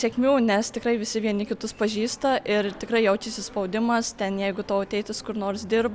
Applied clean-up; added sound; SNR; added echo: none; none; none; none.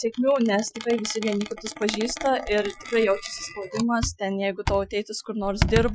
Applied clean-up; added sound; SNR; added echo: classical method Wiener filter.